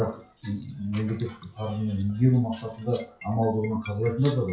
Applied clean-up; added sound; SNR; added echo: classical method WPE with log-MMSE.